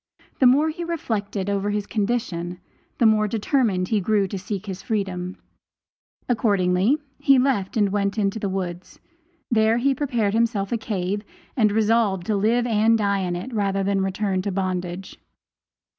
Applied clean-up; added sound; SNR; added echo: none; none; none; none.